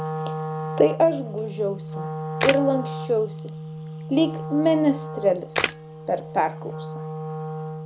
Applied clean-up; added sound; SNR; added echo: none; Camera + Wind instrument, woodwind instrument; 5 dB; none.